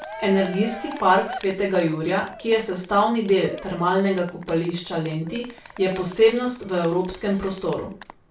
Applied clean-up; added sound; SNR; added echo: none; Cheering; 17 dB; reverberation time 0.3 s.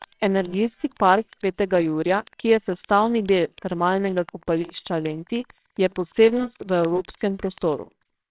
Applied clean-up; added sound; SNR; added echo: neural separator model SepFormer WHAMR!.